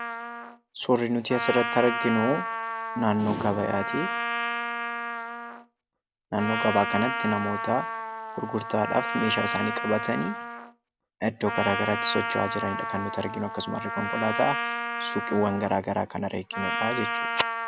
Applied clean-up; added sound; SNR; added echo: none; Trumpet; 3 dB; none.